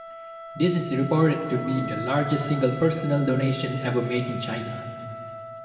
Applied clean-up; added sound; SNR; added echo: none; Wind instrument, woodwind instrument; 11 dB; reverberation time 2.2 s.